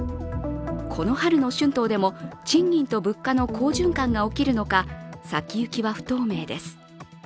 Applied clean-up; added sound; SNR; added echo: none; none; none; none.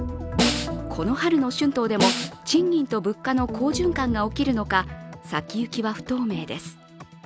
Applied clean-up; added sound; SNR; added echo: none; Snare drum; 2 dB; none.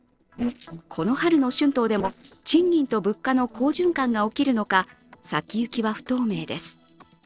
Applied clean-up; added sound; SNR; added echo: neural separator model SepFormer DNS4.